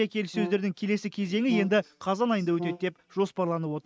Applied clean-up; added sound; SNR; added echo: neural mask model RNNoise.